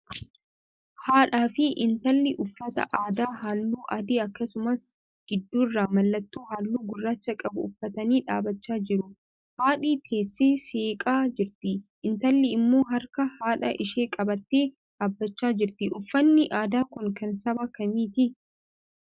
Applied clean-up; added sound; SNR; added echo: neural mask model Resemble Enhance denoiser.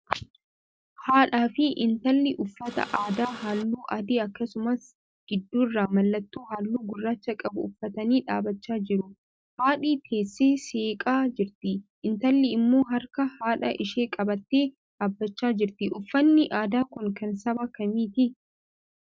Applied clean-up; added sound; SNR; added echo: none; Printer; 15 dB; none.